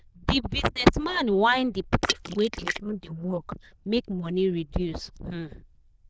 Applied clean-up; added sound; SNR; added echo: neural diffusion model UNIVERSE++.